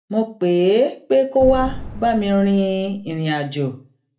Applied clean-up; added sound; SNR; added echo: none; Boom; 12 dB; reverberation time 0.3 s.